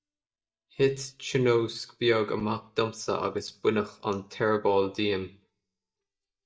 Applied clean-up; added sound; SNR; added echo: neural mask model DeepFilterNet 3.